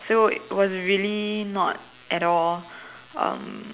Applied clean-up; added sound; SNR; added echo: none; none; none; none.